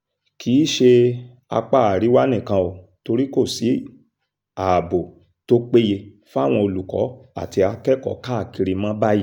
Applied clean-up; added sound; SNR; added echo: none; none; none; none.